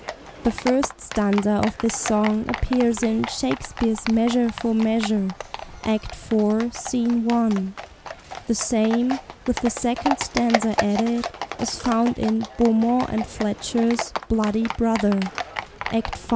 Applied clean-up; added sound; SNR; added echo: none; Livestock, farm animals, working animals; 10 dB; none.